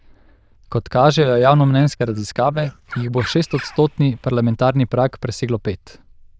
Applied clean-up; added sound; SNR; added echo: neural diffusion model UNIVERSE++.